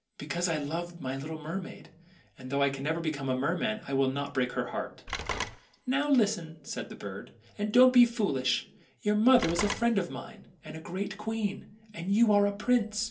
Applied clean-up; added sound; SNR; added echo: none; Telephone; 9 dB; reverberation time 0.3 s.